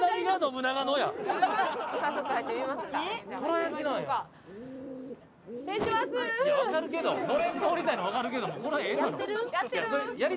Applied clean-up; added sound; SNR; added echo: none; Bird; 11 dB; none.